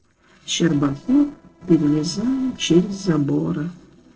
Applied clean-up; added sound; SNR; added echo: neural separator model SepFormer DNS4.